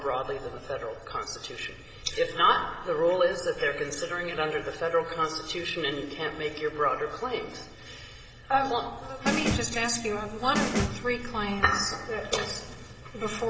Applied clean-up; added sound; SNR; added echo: none; Snare drum; 3 dB; reverberation time 2.6 s.